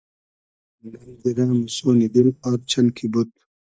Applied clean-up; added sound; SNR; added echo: neural mask model DeepFilterNet 3.